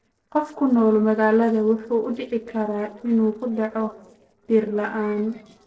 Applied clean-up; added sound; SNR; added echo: neural separator model SepFormer DNS4.